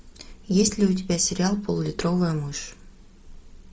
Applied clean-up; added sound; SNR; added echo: none; none; none; none.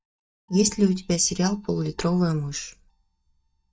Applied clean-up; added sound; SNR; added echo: neural mask model DeepFilterNet 3.